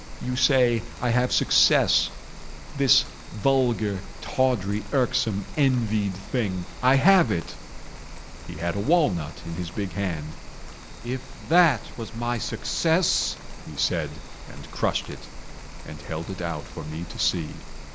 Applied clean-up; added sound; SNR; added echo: none; Rain; 11 dB; none.